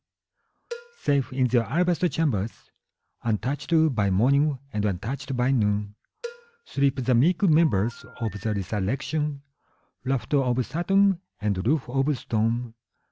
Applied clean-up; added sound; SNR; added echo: none; Cowbell + Telephone; 20 dB; none.